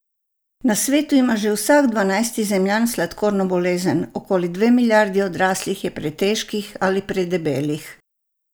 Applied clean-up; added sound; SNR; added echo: none; none; none; none.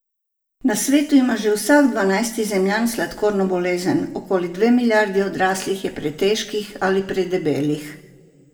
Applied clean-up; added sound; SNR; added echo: none; none; none; reverberation time 1.2 s.